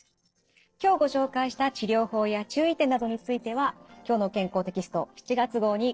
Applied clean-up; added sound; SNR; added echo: neural separator model SepFormer DNS4.